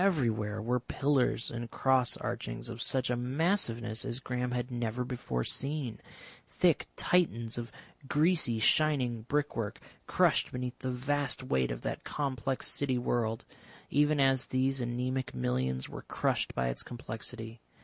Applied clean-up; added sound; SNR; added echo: none; none; none; none.